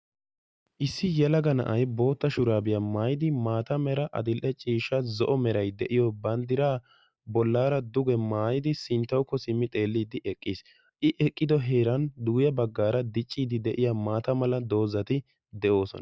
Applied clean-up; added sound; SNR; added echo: none; none; none; none.